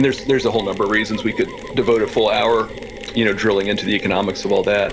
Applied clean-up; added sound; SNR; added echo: none; Mechanisms; 14 dB; none.